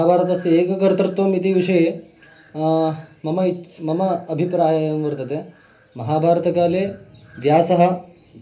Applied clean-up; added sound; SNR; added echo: none; none; none; reverberation time 0.3 s.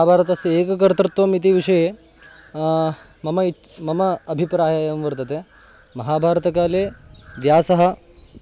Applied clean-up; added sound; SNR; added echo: none; none; none; none.